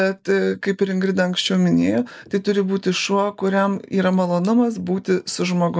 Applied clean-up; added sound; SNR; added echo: neural mask model Resemble Enhance denoiser.